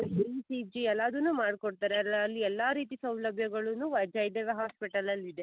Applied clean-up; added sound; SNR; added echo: none; none; none; none.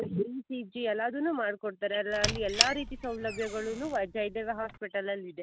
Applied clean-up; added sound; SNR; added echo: none; Squeak; 2 dB; none.